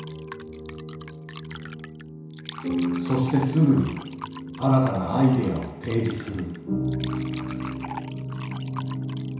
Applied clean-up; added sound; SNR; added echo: none; Fill (with liquid); 16 dB; reverberation time 1.0 s.